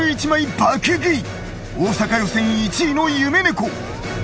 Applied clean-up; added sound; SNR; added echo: none; none; none; none.